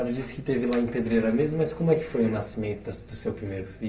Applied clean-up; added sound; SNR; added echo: none; none; none; reverberation time 2.9 s.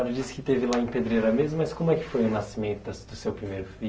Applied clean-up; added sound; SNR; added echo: none; none; none; none.